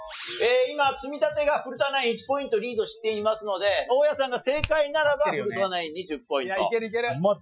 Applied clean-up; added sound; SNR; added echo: classical method Wiener filter.